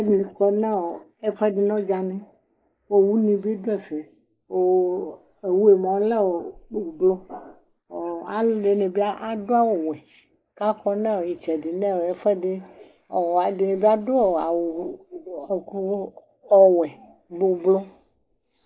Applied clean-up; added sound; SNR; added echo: neural mask model Resemble Enhance denoiser.